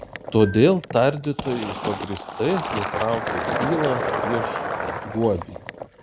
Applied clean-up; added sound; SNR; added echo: none; Fill (with liquid); 5 dB; none.